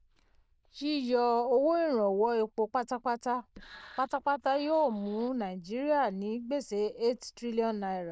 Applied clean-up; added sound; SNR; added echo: neural diffusion model UNIVERSE++.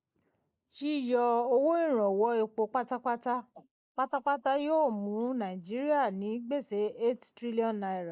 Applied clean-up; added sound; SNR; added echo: neural mask model Resemble Enhance denoiser.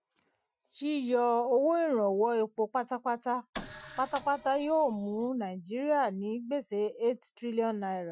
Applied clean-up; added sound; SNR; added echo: classical method Wiener filter.